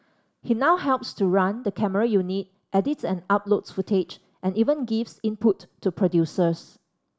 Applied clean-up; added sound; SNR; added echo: none; none; none; none.